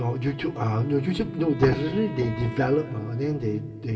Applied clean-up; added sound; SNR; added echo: none; Wind instrument, woodwind instrument; 14 dB; reverberation time 2.9 s.